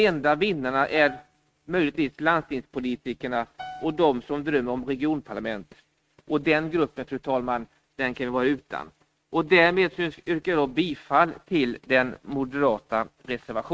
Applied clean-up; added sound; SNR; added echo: neural mask model RNNoise.